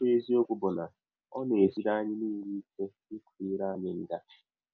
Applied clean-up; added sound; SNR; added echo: none; none; none; none.